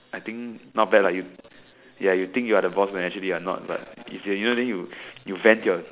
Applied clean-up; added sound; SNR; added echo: none; none; none; none.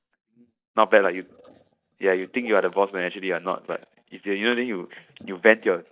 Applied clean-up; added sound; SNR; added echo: neural mask model DeepFilterNet 3.